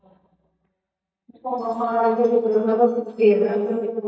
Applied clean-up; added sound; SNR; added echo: neural mask model DeepFilterNet 3.